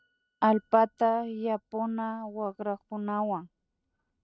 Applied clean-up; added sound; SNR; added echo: neural mask model RNNoise.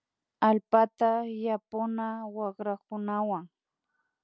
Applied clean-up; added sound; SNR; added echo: none; none; none; none.